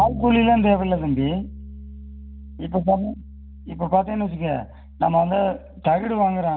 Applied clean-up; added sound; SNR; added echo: none; Bass guitar; 15 dB; none.